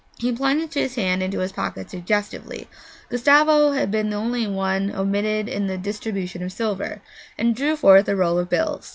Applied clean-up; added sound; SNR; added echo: none; none; none; none.